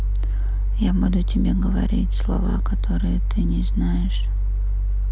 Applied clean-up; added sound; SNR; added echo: none; none; none; none.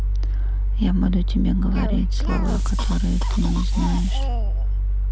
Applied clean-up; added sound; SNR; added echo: none; Cough; 18 dB; none.